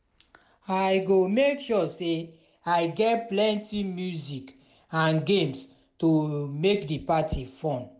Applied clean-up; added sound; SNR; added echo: none; none; none; none.